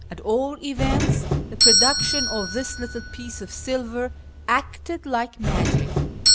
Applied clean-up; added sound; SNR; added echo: none; Doorbell; -4 dB; none.